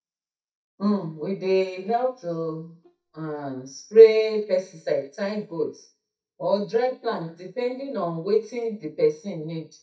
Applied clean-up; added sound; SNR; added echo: neural mask model DeepFilterNet 3.